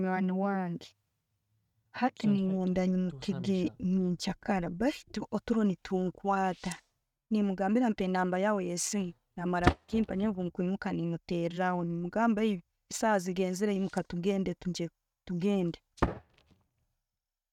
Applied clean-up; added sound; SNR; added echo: neural mask model RNNoise.